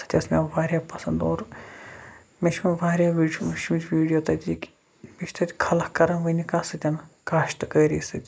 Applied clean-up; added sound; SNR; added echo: neural mask model Resemble Enhance denoiser.